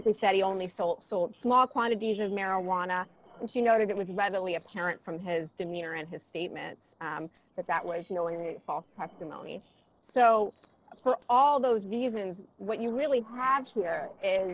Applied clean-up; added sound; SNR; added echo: neural separator model SepFormer DNS4.